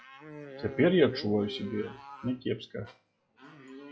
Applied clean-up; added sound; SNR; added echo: classical method log-MMSE.